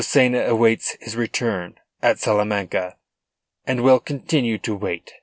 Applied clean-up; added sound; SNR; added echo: none; none; none; none.